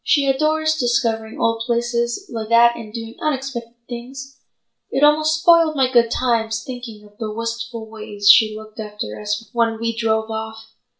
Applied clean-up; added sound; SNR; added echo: none; none; none; reverberation time 0.3 s.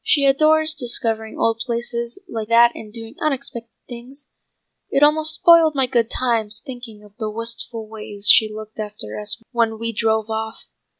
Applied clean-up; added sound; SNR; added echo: none; none; none; none.